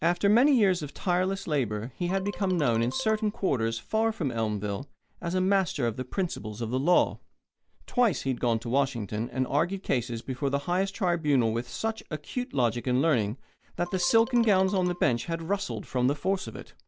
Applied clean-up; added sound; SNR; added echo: none; Marimba, xylophone; 17 dB; none.